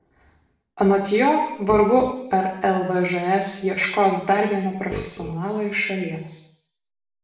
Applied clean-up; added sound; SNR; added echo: none; Burping, eructation; 15 dB; reverberation time 0.8 s.